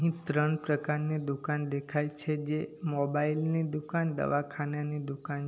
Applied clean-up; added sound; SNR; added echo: none; none; none; none.